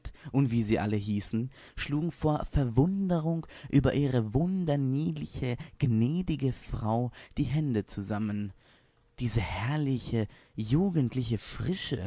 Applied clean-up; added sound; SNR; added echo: none; none; none; none.